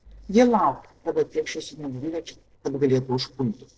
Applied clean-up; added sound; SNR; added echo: neural separator model SepFormer DNS4.